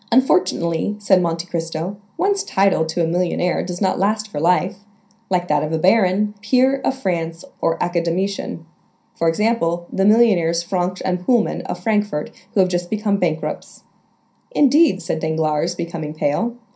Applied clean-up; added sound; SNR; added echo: none; none; none; reverberation time 0.3 s.